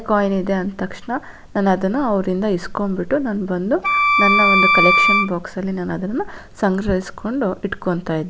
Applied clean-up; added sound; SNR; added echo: none; Wind instrument, woodwind instrument; -4 dB; none.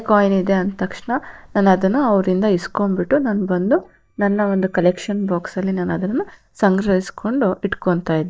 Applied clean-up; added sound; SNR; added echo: neural mask model DeepFilterNet 3.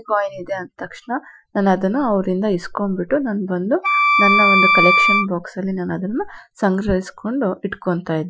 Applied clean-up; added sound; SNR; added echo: classical method Wiener filter.